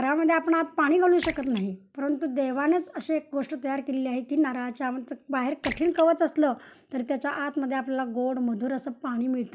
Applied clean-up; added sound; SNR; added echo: none; Splash, splatter; 17 dB; none.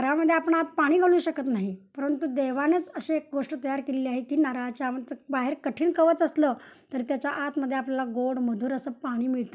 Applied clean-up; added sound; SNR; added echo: none; none; none; none.